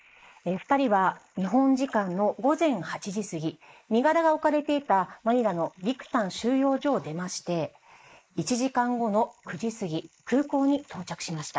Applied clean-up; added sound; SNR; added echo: neural mask model Resemble Enhance denoiser.